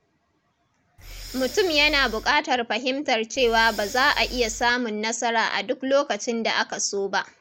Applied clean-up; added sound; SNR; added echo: none; Breathing; 14 dB; none.